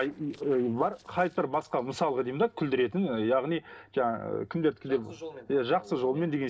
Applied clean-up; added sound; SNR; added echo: neural separator model SepFormer DNS4.